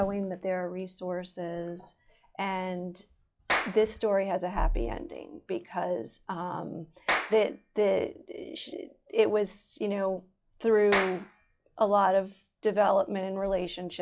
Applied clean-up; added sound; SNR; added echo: classical method log-MMSE.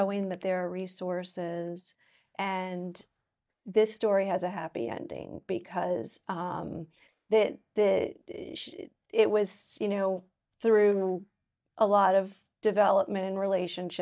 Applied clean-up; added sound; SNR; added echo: neural mask model DeepFilterNet 3.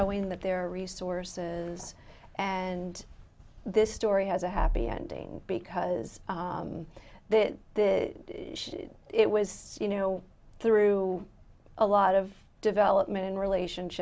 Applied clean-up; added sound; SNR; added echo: none; none; none; none.